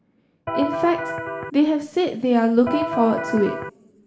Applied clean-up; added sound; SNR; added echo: none; Electric guitar; 5 dB; reverberation time 1.9 s.